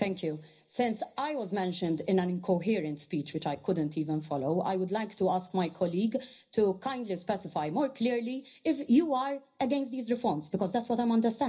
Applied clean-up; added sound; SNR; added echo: none; none; none; reverberation time 0.5 s.